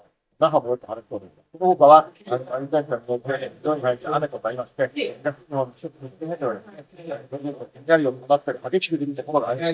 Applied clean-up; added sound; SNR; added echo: neural mask model DeepFilterNet 3.